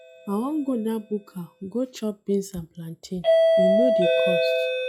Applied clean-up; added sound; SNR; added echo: classical method log-MMSE.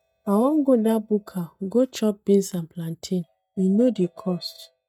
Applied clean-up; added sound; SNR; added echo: neural mask model DeepFilterNet 3.